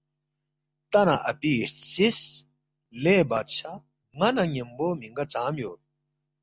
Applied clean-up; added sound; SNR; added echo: none; none; none; none.